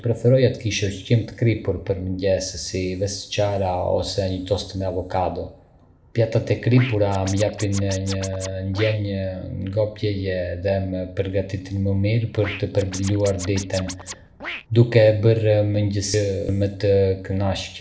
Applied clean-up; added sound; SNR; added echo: none; Scratching (performance technique); 14 dB; reverberation time 0.5 s.